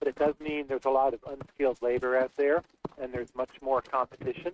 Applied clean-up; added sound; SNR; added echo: neural mask model RNNoise.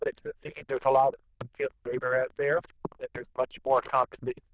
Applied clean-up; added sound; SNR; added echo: neural diffusion model UNIVERSE++.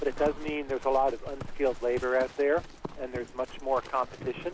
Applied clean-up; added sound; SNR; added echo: none; Livestock, farm animals, working animals; 10 dB; none.